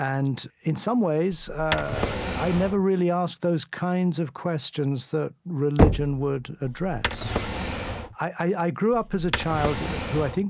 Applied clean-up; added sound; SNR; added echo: none; Knock + Drawer open or close; 2 dB; none.